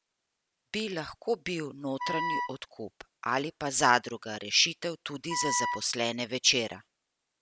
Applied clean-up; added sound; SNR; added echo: none; Wind instrument, woodwind instrument; 2 dB; none.